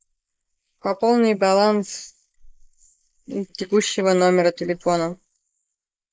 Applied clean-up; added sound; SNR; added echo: neural mask model Resemble Enhance denoiser.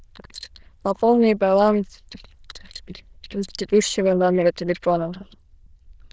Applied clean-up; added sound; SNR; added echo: neural diffusion model UNIVERSE++.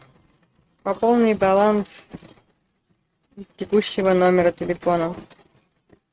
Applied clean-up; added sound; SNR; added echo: neural mask model RNNoise.